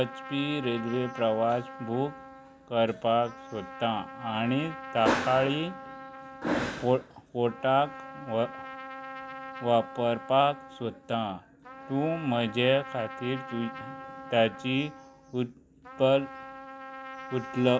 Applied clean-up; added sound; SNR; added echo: none; Trumpet; 14 dB; none.